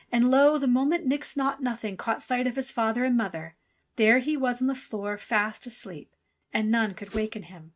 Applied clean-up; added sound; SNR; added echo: neural mask model RNNoise.